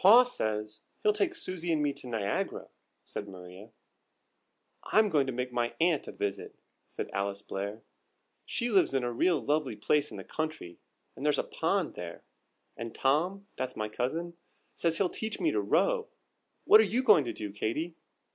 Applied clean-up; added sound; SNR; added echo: none; none; none; none.